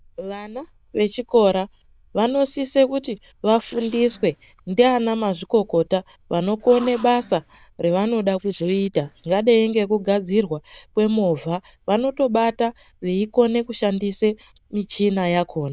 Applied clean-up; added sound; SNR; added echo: neural diffusion model UNIVERSE++.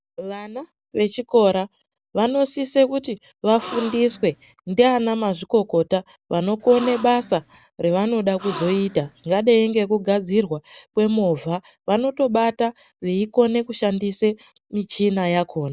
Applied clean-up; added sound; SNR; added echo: none; Gasp; 15 dB; none.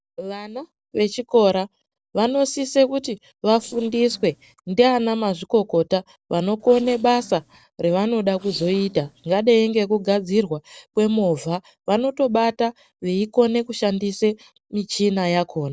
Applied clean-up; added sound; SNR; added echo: neural separator model SepFormer DNS4.